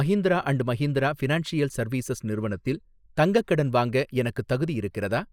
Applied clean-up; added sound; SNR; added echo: neural mask model Resemble Enhance denoiser.